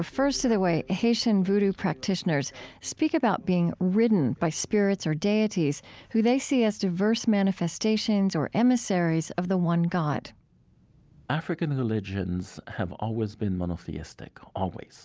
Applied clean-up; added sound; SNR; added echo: none; none; none; none.